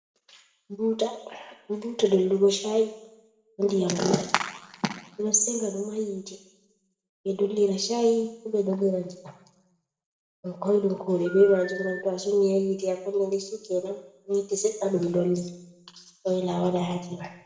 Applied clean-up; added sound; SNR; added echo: none; Telephone; 14 dB; reverberation time 0.8 s.